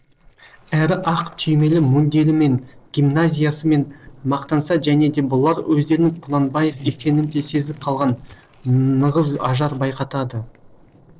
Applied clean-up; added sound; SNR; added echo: neural separator model SepFormer DNS4.